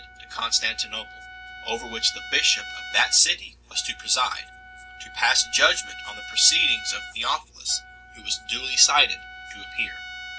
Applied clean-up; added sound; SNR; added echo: none; Trumpet; 15 dB; reverberation time 0.3 s.